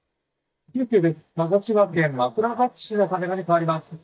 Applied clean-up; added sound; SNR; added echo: neural mask model DeepFilterNet 3.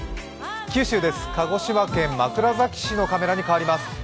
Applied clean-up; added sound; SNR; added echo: none; none; none; none.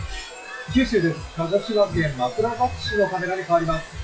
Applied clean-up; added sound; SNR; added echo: classical method WPE with log-MMSE.